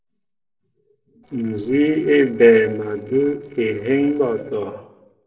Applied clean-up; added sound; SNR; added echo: neural separator model SepFormer DNS4.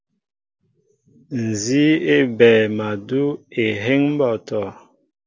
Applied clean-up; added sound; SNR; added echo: none; none; none; none.